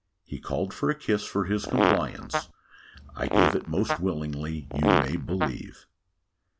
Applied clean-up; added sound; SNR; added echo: none; Fart; -1 dB; none.